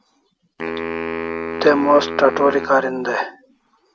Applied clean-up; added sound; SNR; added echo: none; Wind instrument, woodwind instrument; 8 dB; none.